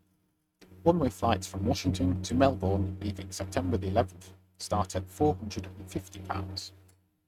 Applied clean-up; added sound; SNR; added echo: neural mask model RNNoise.